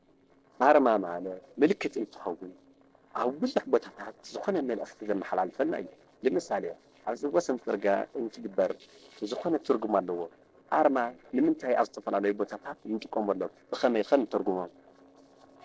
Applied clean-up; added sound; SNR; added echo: neural separator model SepFormer DNS4.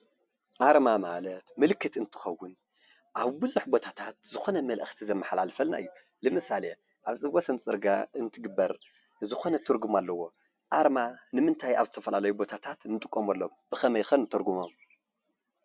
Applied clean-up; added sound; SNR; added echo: none; none; none; none.